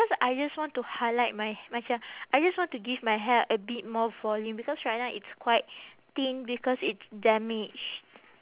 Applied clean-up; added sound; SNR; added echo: none; none; none; none.